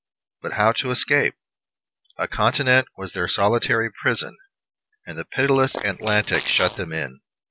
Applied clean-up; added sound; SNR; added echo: none; Fart; 11 dB; none.